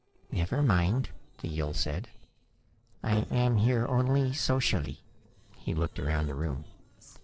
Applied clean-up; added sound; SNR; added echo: neural separator model SepFormer DNS4.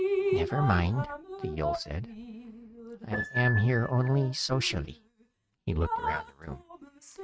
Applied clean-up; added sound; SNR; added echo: neural mask model RNNoise.